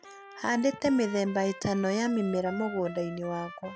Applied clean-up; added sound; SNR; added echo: none; Trumpet; 15 dB; none.